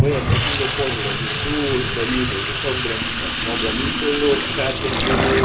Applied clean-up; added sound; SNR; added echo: none; Sink (filling or washing) / Water tap, faucet; -5 dB; reverberation time 0.2 s.